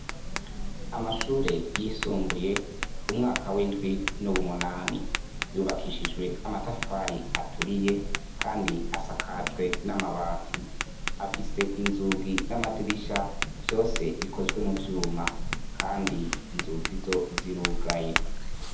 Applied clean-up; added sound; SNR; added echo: none; Tap; 1 dB; reverberation time 0.7 s.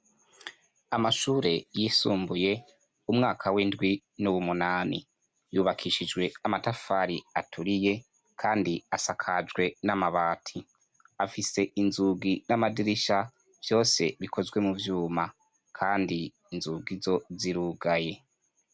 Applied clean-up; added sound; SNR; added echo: none; none; none; none.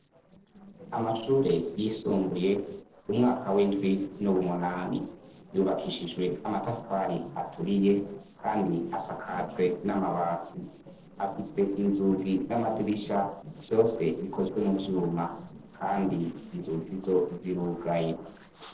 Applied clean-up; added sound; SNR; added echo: neural separator model SepFormer DNS4.